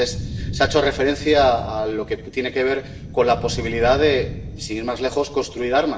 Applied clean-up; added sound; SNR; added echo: none; Thunder; 10 dB; reverberation time 0.8 s.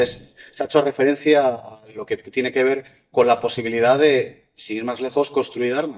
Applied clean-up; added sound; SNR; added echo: neural mask model DeepFilterNet 3.